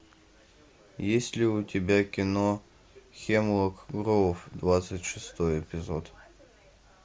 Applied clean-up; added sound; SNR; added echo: none; none; none; none.